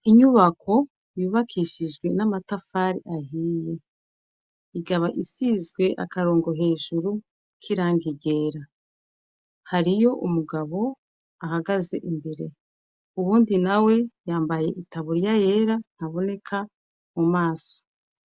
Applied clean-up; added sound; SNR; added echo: none; none; none; none.